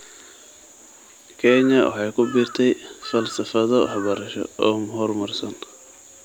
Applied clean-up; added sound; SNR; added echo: none; Bird vocalization, bird call, bird song / Crow; 17 dB; none.